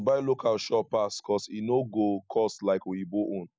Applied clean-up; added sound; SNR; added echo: none; none; none; none.